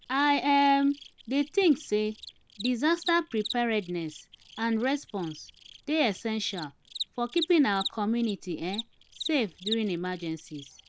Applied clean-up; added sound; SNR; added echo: none; Cricket; 14 dB; none.